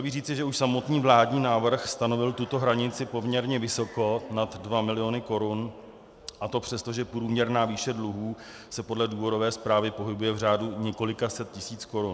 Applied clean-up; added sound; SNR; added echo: none; none; none; none.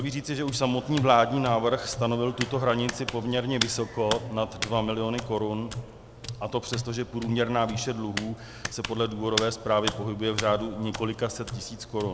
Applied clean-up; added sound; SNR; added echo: none; Hands; 9 dB; none.